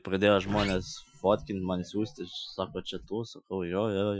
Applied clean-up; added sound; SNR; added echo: classical method Wiener filter.